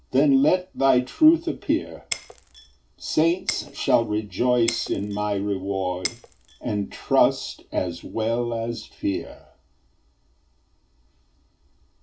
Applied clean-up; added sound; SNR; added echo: none; Shatter; 13 dB; reverberation time 0.2 s.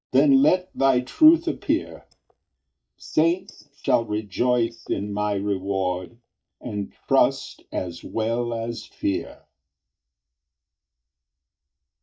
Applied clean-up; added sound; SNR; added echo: neural mask model DeepFilterNet 3.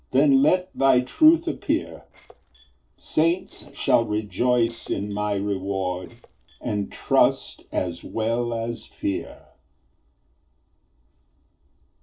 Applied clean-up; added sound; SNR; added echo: neural separator model SepFormer DNS4.